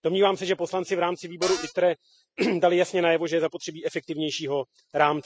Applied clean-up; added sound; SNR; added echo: classical method spectral subtraction.